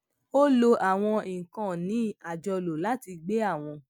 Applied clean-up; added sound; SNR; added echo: none; none; none; none.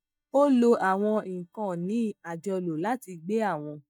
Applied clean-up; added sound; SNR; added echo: neural mask model DeepFilterNet 3.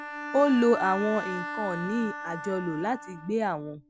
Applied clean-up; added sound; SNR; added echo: none; Bowed string instrument; 10 dB; none.